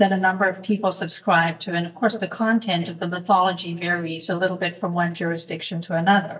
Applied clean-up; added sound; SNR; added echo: neural mask model DeepFilterNet 3.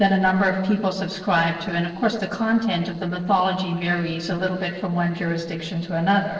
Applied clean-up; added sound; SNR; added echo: neural separator model SepFormer DNS4.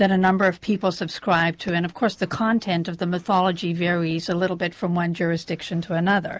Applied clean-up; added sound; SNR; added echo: none; none; none; none.